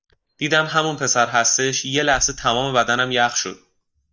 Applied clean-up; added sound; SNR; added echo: neural mask model DeepFilterNet 3.